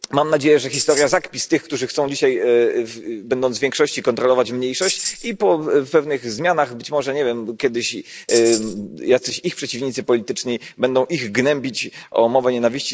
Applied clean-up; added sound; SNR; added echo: none; Tambourine; 8 dB; none.